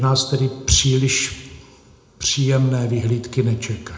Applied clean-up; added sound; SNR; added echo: none; none; none; reverberation time 0.6 s.